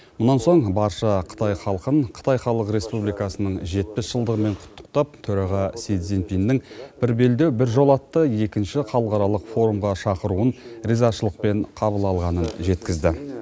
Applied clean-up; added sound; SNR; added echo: none; none; none; none.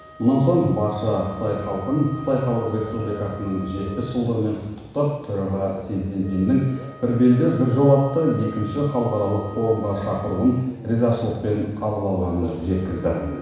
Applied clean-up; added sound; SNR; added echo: none; Wind instrument, woodwind instrument; 20 dB; reverberation time 1.1 s.